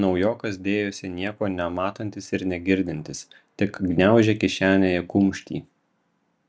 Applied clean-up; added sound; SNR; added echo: none; none; none; none.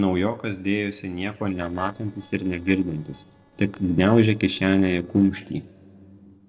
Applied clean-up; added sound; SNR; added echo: neural separator model SepFormer DNS4.